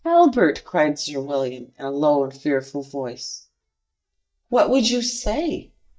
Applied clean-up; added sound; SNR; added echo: neural mask model DeepFilterNet 3.